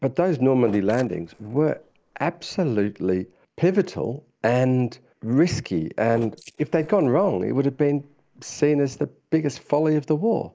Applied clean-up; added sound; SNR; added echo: neural mask model Resemble Enhance denoiser.